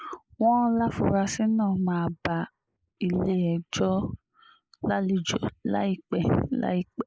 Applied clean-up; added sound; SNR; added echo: neural mask model Resemble Enhance denoiser.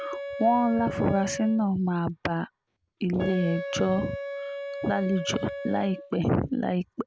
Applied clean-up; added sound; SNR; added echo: none; Wind instrument, woodwind instrument; 10 dB; none.